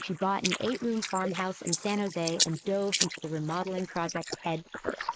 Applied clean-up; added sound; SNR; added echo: neural mask model Resemble Enhance denoiser.